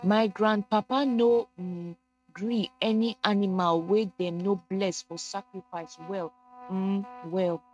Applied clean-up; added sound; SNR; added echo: neural mask model RNNoise.